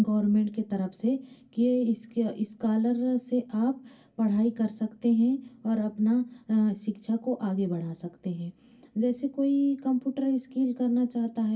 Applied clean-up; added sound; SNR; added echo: none; none; none; reverberation time 0.2 s.